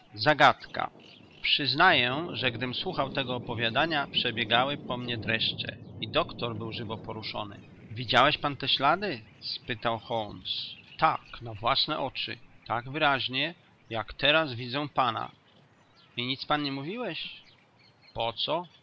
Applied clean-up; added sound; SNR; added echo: none; Thunder; 18 dB; none.